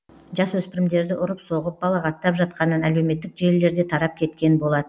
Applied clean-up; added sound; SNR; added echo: none; none; none; none.